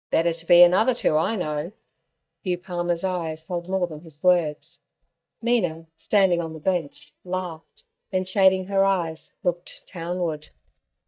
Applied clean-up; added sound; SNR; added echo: neural mask model DeepFilterNet 3.